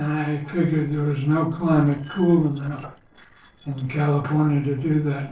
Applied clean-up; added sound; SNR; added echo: neural separator model SepFormer DNS4.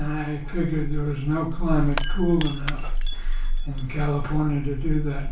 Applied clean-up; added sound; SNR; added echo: none; Shatter / Crushing; 13 dB; reverberation time 0.3 s.